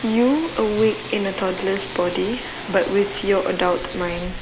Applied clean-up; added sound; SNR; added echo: none; Subway, metro, underground; 12 dB; none.